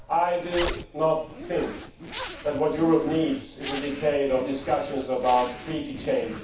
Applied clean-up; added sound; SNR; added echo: none; Zipper (clothing); 11 dB; reverberation time 0.7 s.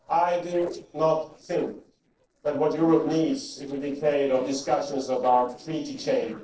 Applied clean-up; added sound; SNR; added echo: neural separator model SepFormer DNS4.